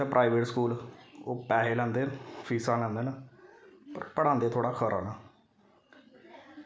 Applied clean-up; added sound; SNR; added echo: none; none; none; none.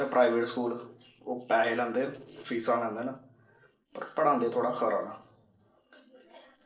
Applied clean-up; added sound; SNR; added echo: neural separator model SepFormer DNS4.